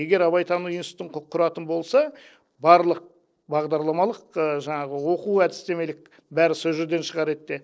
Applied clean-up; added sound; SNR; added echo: neural separator model SepFormer DNS4.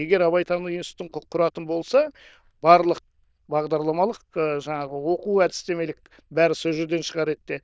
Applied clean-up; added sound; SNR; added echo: neural diffusion model UNIVERSE++.